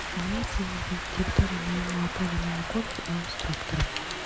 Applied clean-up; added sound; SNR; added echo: none; Rain; 4 dB; none.